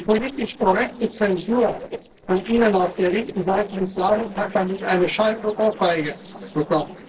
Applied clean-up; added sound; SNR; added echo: neural separator model SepFormer DNS4.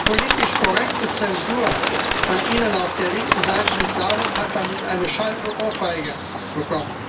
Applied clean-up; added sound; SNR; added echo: none; Bird; -2 dB; reverberation time 0.2 s.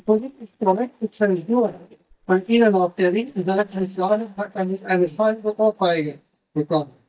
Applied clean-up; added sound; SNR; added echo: neural mask model DeepFilterNet 3.